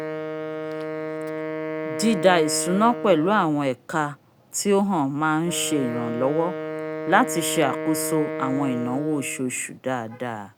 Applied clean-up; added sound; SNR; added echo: none; Wind instrument, woodwind instrument; 7 dB; none.